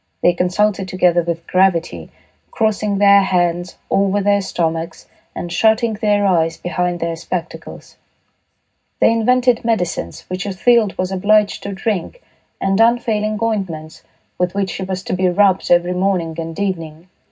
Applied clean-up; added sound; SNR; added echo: none; none; none; reverberation time 0.4 s.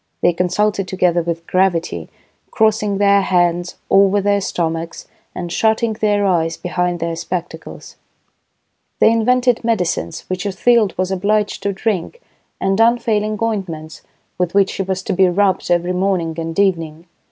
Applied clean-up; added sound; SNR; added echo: none; none; none; none.